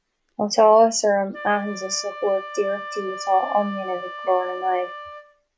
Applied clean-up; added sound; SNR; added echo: none; Wind instrument, woodwind instrument; 14 dB; none.